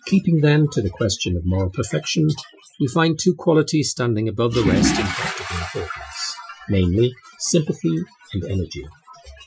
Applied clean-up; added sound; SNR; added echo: classical method Wiener filter.